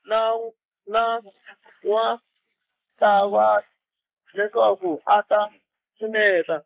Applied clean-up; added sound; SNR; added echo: neural mask model Resemble Enhance denoiser.